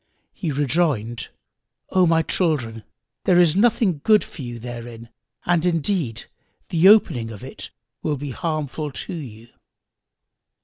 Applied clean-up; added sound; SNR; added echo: none; none; none; none.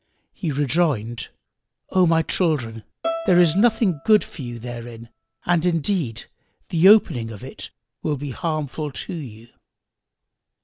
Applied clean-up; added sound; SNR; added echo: none; Bowed string instrument; 12 dB; none.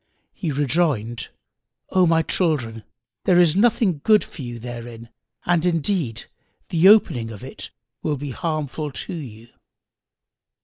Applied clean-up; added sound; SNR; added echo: neural mask model Resemble Enhance denoiser.